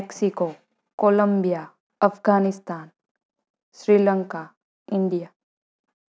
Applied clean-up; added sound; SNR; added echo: none; none; none; none.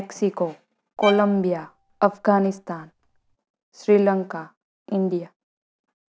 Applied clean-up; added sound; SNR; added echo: none; Bowed string instrument; 14 dB; none.